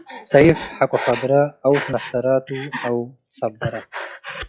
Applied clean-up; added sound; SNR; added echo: classical method log-MMSE.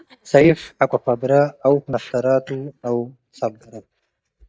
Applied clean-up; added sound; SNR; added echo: neural mask model DeepFilterNet 3.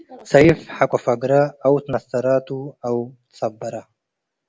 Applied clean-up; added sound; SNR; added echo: none; none; none; none.